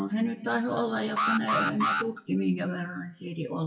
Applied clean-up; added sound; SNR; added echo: classical method WPE with log-MMSE.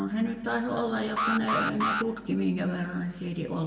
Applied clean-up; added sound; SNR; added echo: none; Alarm; 2 dB; reverberation time 1.7 s.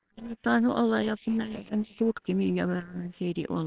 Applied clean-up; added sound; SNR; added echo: neural separator model SepFormer WHAMR!.